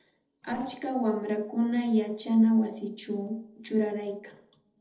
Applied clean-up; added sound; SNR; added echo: neural separator model SepFormer DNS4.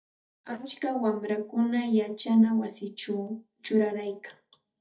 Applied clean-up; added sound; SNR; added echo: neural mask model DeepFilterNet 3.